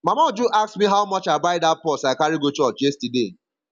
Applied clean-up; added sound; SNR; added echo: none; none; none; none.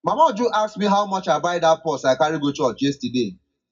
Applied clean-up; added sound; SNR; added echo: none; none; none; reverberation time 0.4 s.